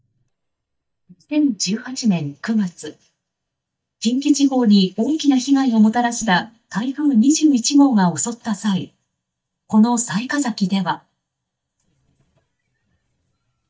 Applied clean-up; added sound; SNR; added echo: neural mask model DeepFilterNet 3.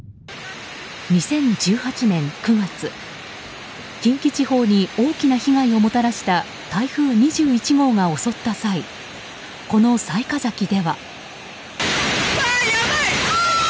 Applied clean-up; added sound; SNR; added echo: none; none; none; none.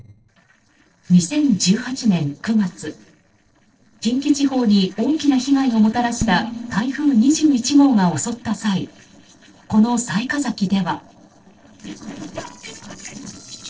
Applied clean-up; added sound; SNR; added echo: neural separator model SepFormer DNS4.